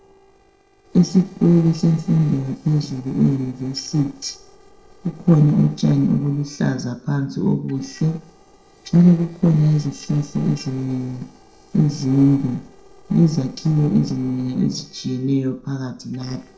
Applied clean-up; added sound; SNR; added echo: neural separator model SepFormer DNS4.